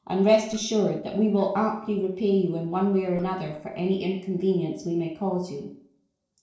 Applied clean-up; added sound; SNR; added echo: neural separator model SepFormer DNS4.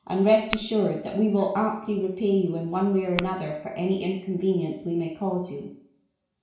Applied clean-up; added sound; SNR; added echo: none; Tap / Glass; 15 dB; reverberation time 0.6 s.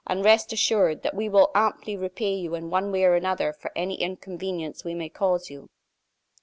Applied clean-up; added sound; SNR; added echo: none; none; none; none.